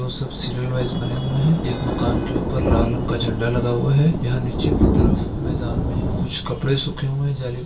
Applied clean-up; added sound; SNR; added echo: none; Thunder; 1 dB; reverberation time 0.2 s.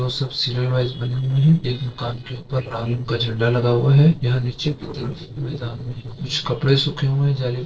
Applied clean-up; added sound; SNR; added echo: neural separator model SepFormer DNS4.